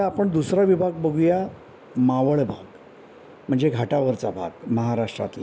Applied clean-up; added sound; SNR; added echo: none; none; none; none.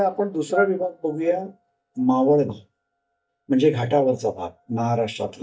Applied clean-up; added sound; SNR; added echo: neural mask model DeepFilterNet 3.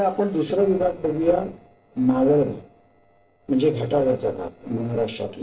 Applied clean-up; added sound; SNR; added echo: neural separator model SepFormer DNS4.